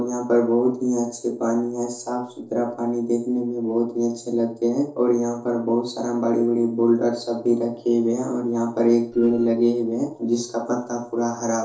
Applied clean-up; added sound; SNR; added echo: neural separator model SepFormer DNS4.